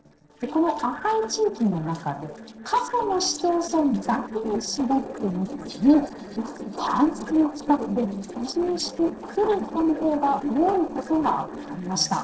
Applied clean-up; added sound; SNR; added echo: neural separator model SepFormer DNS4.